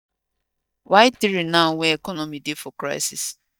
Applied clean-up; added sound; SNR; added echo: neural mask model DeepFilterNet 3.